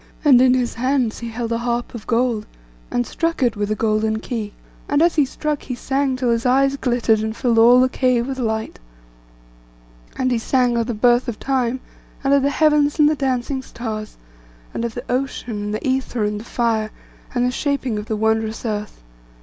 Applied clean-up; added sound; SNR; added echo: none; none; none; none.